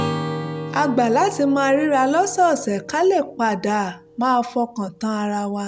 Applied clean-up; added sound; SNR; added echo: none; Acoustic guitar / Strum; 12 dB; none.